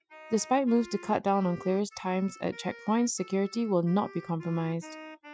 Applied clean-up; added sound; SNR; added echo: classical method Wiener filter.